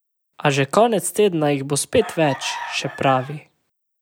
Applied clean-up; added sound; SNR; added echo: none; Chicken, rooster; 14 dB; none.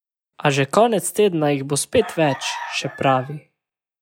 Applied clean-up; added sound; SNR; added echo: classical method log-MMSE.